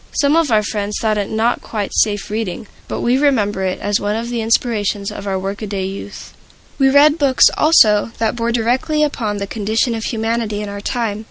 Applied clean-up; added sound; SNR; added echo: none; none; none; none.